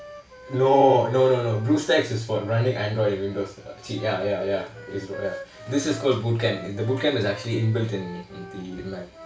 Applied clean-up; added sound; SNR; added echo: none; Wind instrument, woodwind instrument; 19 dB; reverberation time 0.3 s.